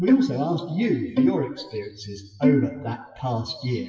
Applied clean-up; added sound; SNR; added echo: classical method WPE with log-MMSE.